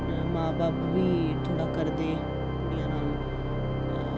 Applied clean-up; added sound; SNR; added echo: none; Organ; -2 dB; none.